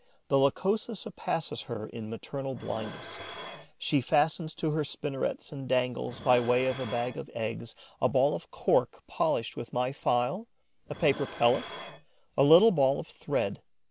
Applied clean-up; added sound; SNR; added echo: none; Dishes, pots, and pans; 18 dB; none.